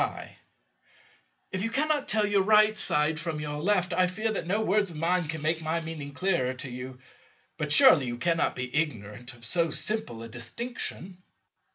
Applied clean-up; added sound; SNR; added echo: none; Coin (dropping) / Glass; 19 dB; none.